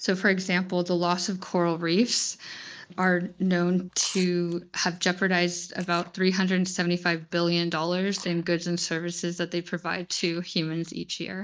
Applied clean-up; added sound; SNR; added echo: neural mask model DeepFilterNet 3.